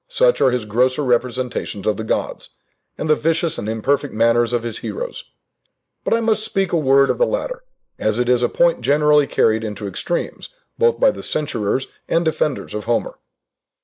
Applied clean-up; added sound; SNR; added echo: neural mask model Resemble Enhance denoiser.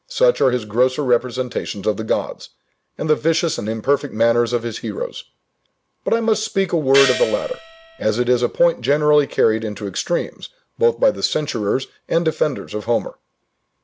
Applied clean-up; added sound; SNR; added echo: none; Gong; 7 dB; none.